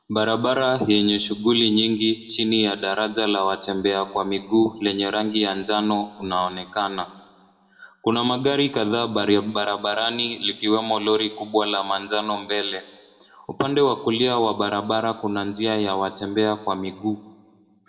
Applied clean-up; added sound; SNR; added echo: none; none; none; reverberation time 1.1 s.